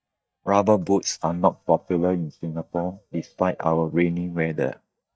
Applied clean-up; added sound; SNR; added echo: neural mask model DeepFilterNet 3.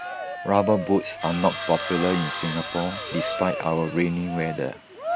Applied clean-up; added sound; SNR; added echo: none; Cheering + Sawing; 4 dB; none.